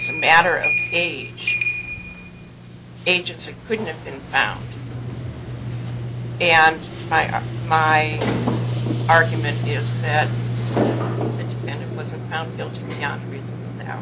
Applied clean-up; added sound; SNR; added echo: none; Sliding door; 2 dB; none.